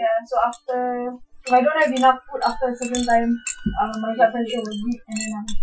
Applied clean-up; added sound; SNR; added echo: classical method Wiener filter.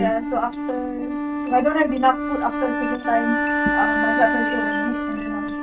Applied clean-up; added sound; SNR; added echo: neural mask model RNNoise.